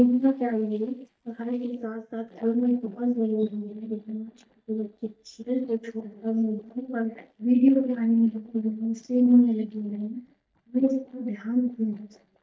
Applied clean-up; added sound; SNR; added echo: neural mask model DeepFilterNet 3.